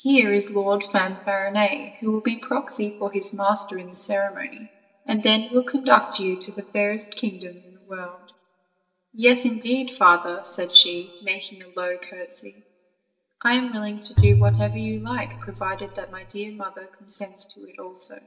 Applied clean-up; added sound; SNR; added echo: none; Bowed string instrument; -2 dB; reverberation time 1.3 s.